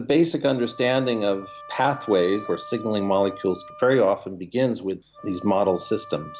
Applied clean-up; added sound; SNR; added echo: none; Wind instrument, woodwind instrument; 18 dB; none.